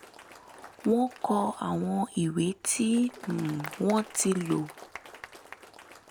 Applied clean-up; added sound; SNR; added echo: none; Applause; 18 dB; none.